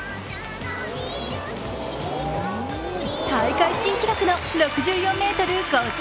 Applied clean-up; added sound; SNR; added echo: none; none; none; none.